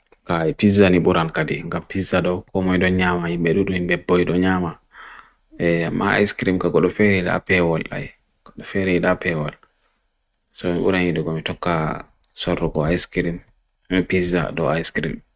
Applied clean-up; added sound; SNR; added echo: neural mask model RNNoise.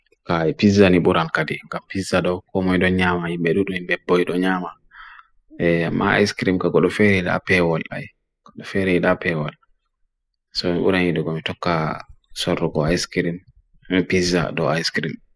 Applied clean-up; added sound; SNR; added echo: classical method spectral subtraction.